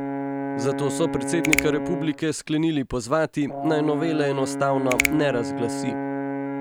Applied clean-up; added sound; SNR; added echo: none; Brass instrument + Finger snapping; 3 dB; none.